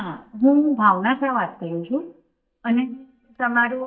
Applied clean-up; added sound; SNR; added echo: neural mask model DeepFilterNet 3.